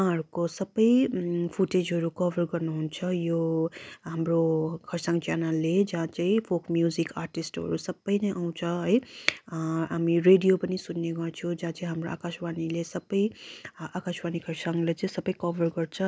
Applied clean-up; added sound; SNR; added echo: none; none; none; none.